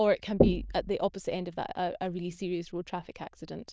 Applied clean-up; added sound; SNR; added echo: neural diffusion model UNIVERSE++.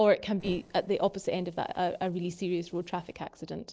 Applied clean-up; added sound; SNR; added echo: neural separator model SepFormer DNS4.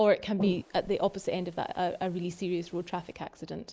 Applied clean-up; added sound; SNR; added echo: neural mask model Resemble Enhance denoiser.